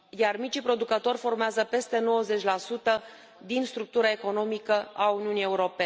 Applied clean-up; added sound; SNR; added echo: none; none; none; none.